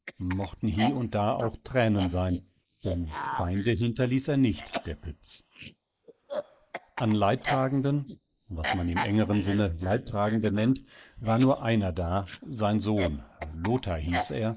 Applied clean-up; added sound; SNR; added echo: neural mask model Resemble Enhance denoiser.